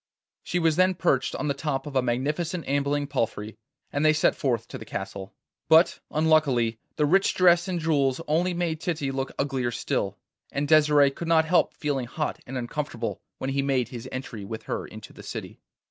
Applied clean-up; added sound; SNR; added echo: none; none; none; none.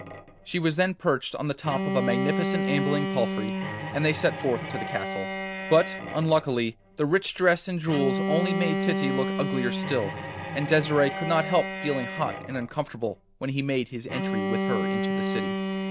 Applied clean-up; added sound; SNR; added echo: none; Bowed string instrument; 3 dB; none.